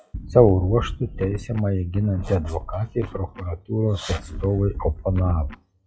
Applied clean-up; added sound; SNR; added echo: classical method WPE with log-MMSE.